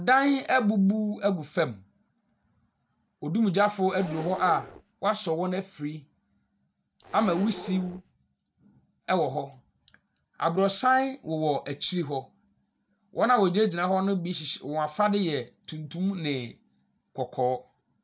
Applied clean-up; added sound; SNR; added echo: none; Zipper (clothing); 13 dB; none.